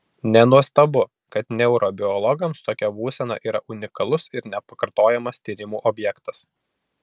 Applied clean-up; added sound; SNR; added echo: none; none; none; none.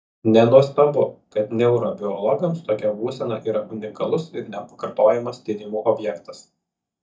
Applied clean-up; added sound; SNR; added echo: neural mask model DeepFilterNet 3.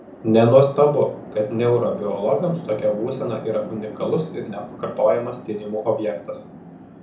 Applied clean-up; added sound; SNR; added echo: none; Chatter / Traffic noise, roadway noise / Train; 16 dB; reverberation time 0.6 s.